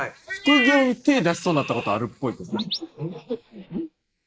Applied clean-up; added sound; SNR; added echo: neural mask model Resemble Enhance denoiser.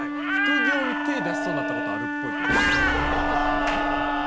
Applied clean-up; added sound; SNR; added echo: none; Wind instrument, woodwind instrument + Meow; -3 dB; none.